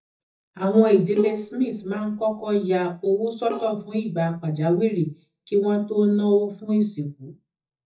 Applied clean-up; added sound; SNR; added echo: neural mask model DeepFilterNet 3.